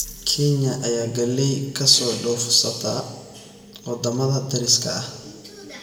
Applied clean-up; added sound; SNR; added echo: none; none; none; reverberation time 1.5 s.